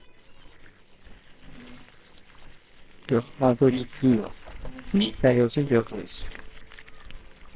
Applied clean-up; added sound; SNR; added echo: neural separator model SepFormer WHAMR!.